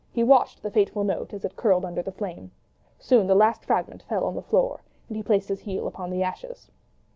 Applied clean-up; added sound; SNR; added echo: none; none; none; none.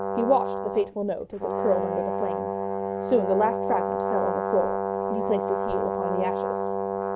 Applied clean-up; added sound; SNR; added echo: none; Brass instrument; 0 dB; none.